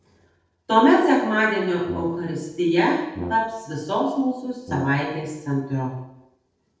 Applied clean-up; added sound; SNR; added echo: neural separator model SepFormer DNS4.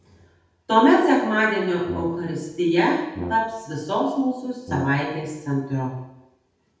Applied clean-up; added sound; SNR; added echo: none; Brass instrument; 14 dB; reverberation time 0.8 s.